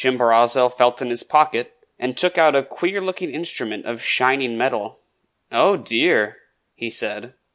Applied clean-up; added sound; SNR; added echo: none; none; none; none.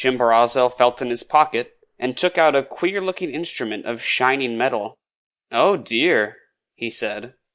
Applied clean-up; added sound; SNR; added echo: neural mask model Resemble Enhance denoiser.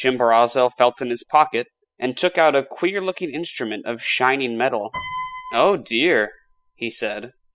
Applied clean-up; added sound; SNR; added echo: classical method spectral subtraction.